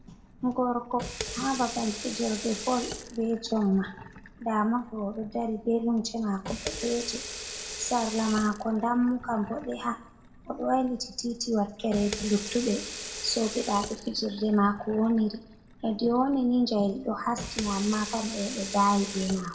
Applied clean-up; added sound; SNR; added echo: none; Sink (filling or washing) / Water tap, faucet; 12 dB; reverberation time 0.5 s.